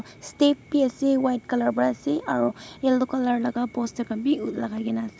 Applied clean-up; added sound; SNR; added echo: none; none; none; none.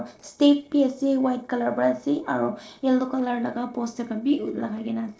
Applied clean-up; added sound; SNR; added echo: neural separator model SepFormer DNS4.